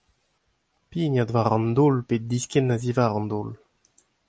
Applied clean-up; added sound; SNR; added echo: none; none; none; none.